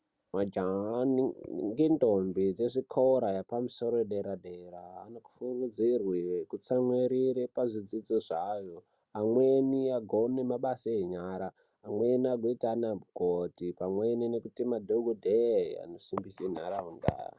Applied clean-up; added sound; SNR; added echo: none; none; none; none.